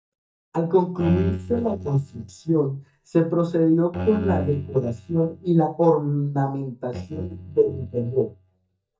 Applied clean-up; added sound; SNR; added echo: neural mask model DeepFilterNet 3.